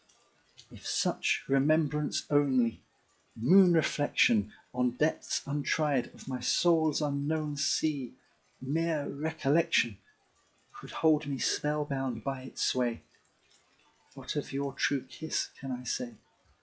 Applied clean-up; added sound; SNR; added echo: classical method log-MMSE.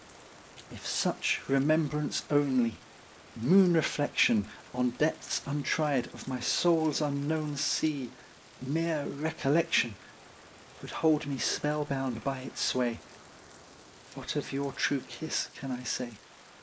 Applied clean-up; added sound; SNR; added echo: neural mask model Resemble Enhance denoiser.